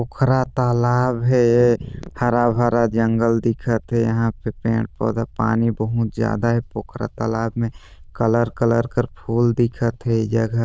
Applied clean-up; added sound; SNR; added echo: neural diffusion model UNIVERSE++.